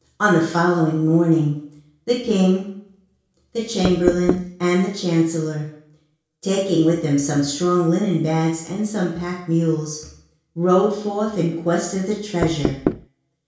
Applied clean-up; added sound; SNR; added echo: none; Knock; 2 dB; reverberation time 0.6 s.